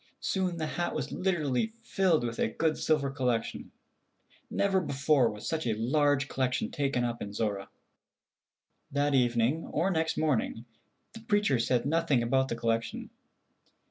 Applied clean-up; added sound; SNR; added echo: none; none; none; none.